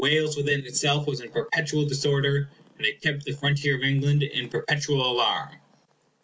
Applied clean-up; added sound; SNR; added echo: none; none; none; none.